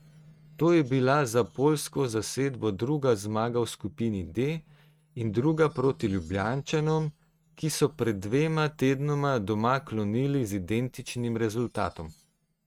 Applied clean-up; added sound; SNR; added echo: neural mask model RNNoise.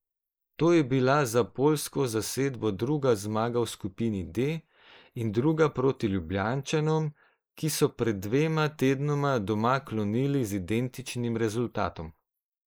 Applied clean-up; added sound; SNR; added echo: neural mask model Resemble Enhance denoiser.